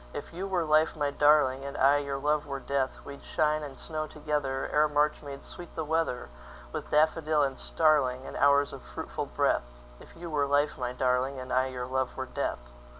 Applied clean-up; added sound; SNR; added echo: none; none; none; none.